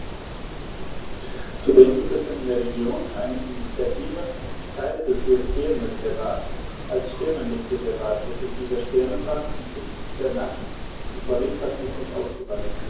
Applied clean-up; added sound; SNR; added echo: none; Insect; 5 dB; reverberation time 0.9 s.